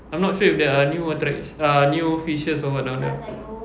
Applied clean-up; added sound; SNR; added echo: none; none; none; none.